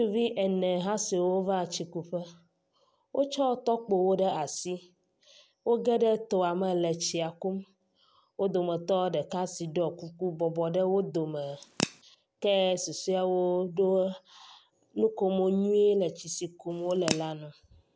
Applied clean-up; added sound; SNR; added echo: none; Crack / Crackle; 6 dB; none.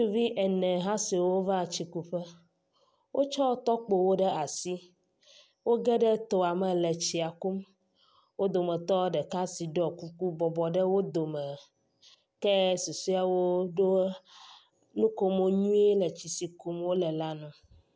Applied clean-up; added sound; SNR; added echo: none; none; none; none.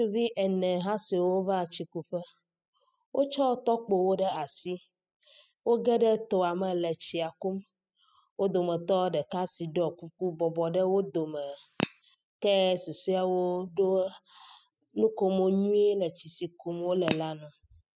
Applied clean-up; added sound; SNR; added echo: classical method spectral subtraction.